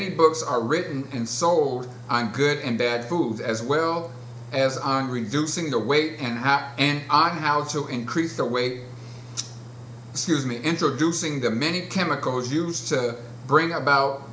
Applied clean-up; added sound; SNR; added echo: none; none; none; none.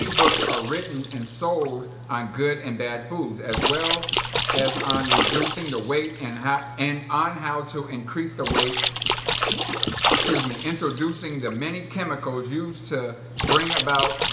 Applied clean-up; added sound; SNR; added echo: none; Splash, splatter; 0 dB; reverberation time 1.8 s.